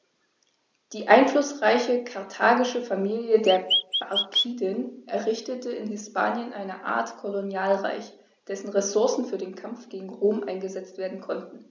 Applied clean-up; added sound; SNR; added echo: none; Chirp, tweet; 0 dB; none.